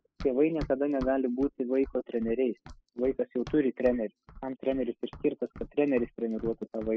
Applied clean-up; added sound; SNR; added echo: classical method spectral subtraction.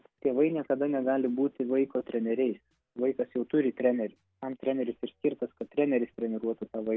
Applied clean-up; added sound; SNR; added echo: none; none; none; none.